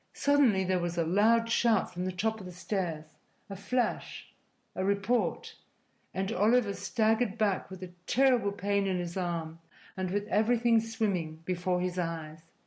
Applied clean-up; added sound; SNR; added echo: none; none; none; none.